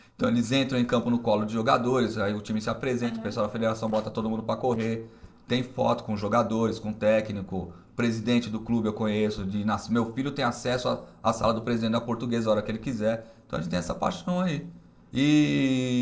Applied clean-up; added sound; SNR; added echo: neural separator model SepFormer DNS4.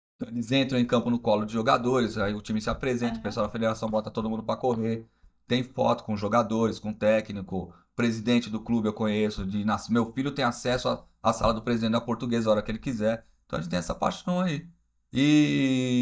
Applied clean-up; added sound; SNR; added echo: neural mask model DeepFilterNet 3.